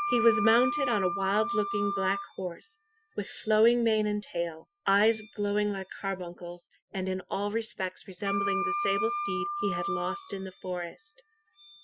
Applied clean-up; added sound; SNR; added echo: classical method Wiener filter.